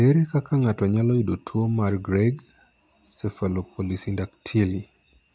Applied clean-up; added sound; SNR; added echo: none; none; none; none.